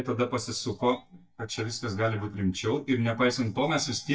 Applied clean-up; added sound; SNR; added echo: neural mask model DeepFilterNet 3.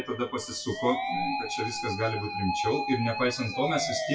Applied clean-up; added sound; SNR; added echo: classical method WPE with log-MMSE.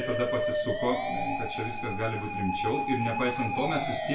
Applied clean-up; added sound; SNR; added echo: none; Musical instrument; 1 dB; reverberation time 0.9 s.